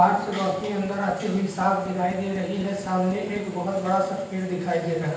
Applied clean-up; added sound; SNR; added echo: none; Tools; 20 dB; reverberation time 0.9 s.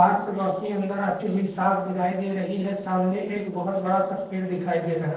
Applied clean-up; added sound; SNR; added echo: neural separator model SepFormer DNS4.